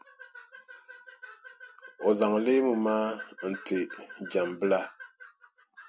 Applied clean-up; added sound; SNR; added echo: none; none; none; none.